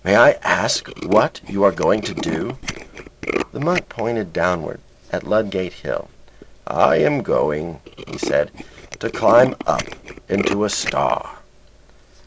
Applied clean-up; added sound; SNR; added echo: none; Tools; 11 dB; none.